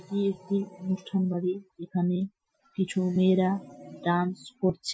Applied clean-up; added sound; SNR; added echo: classical method Wiener filter.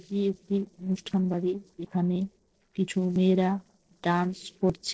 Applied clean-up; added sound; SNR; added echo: neural separator model SepFormer DNS4.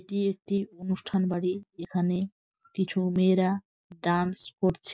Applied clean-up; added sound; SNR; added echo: none; none; none; none.